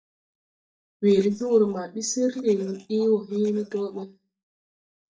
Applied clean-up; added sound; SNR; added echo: neural mask model DeepFilterNet 3.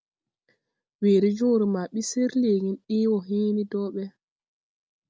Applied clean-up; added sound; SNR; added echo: none; none; none; none.